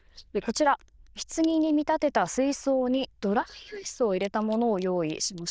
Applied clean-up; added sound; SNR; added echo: neural diffusion model UNIVERSE++.